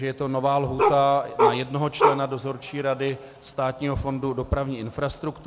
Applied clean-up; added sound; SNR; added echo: none; Bark; -2 dB; none.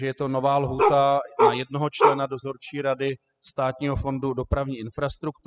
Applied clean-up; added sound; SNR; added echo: classical method spectral subtraction.